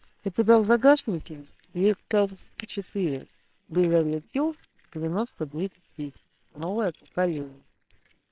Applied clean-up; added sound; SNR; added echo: neural separator model SepFormer WHAMR!.